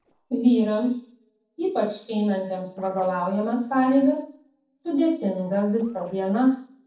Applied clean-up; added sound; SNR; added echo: neural separator model SepFormer DNS4.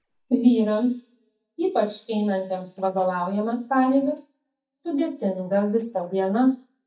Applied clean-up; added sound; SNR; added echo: neural mask model DeepFilterNet 3.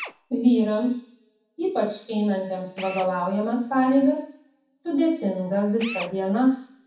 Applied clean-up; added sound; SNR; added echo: none; Drill; 19 dB; reverberation time 0.7 s.